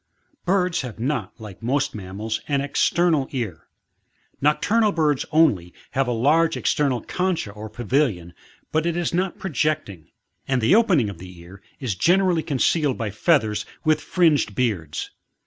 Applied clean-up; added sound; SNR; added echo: none; none; none; none.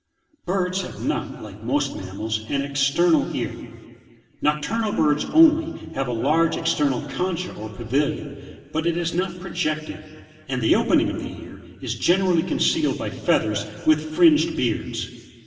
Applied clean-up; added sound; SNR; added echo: none; none; none; reverberation time 2.0 s.